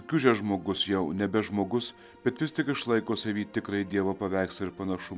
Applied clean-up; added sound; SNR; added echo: none; none; none; none.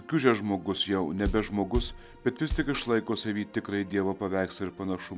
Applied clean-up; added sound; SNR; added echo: none; Bass drum; 6 dB; none.